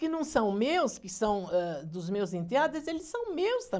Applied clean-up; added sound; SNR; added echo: none; none; none; none.